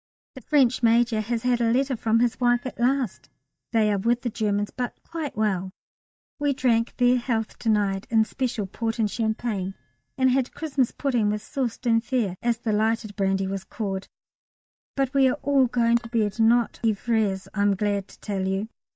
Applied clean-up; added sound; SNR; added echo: neural mask model DeepFilterNet 3.